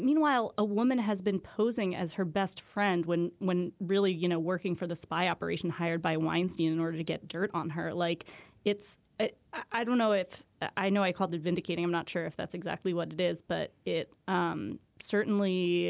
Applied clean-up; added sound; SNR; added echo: none; none; none; none.